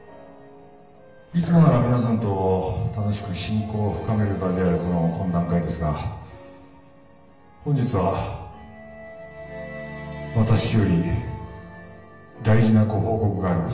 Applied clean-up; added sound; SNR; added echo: none; Dog; 12 dB; reverberation time 0.8 s.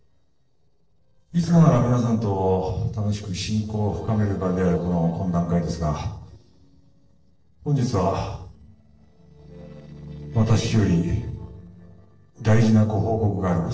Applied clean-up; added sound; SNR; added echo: neural separator model SepFormer DNS4.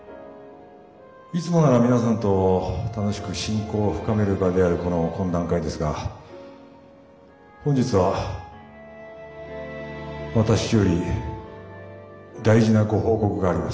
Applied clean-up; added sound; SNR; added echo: none; none; none; none.